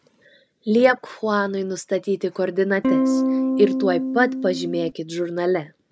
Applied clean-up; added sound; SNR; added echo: none; Electric guitar / Strum; -1 dB; none.